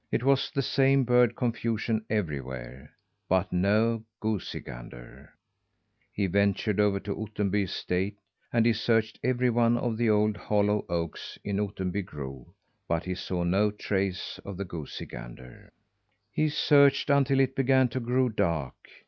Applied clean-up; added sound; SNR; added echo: none; none; none; none.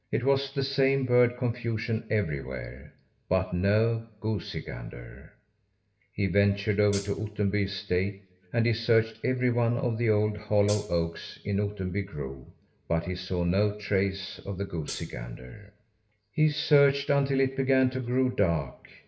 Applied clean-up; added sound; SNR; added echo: none; Hi-hat; 14 dB; reverberation time 0.6 s.